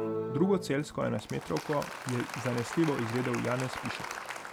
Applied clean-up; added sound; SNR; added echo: none; Applause; 6 dB; none.